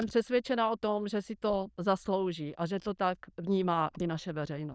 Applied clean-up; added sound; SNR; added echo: neural diffusion model UNIVERSE++.